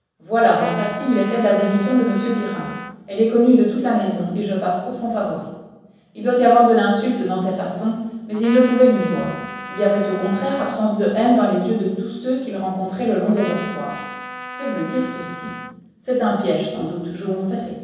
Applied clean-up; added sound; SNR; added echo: none; Trumpet; 14 dB; reverberation time 1.1 s.